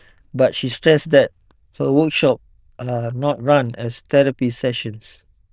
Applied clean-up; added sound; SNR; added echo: neural diffusion model UNIVERSE++.